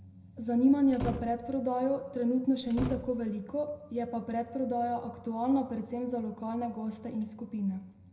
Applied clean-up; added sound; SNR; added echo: none; Slam; 8 dB; reverberation time 0.7 s.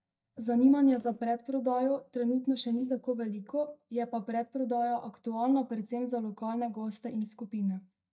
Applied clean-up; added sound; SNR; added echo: neural mask model DeepFilterNet 3.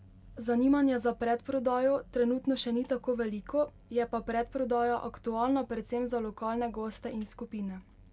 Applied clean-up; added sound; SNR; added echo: none; none; none; none.